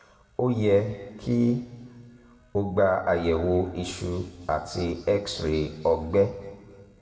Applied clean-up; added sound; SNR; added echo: none; none; none; reverberation time 2.0 s.